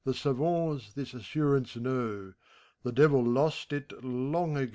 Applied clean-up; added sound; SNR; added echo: none; none; none; none.